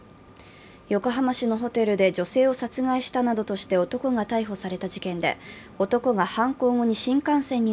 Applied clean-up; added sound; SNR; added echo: none; none; none; none.